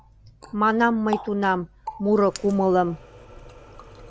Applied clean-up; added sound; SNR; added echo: none; Water tap, faucet; 16 dB; none.